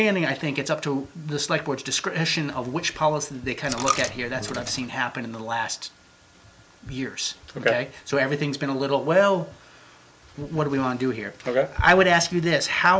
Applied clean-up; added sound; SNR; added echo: none; Coin (dropping); 10 dB; none.